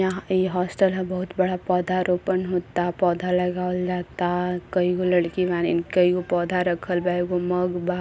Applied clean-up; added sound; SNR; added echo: none; none; none; none.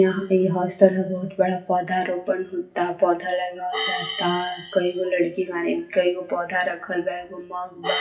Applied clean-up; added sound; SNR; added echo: classical method WPE with log-MMSE.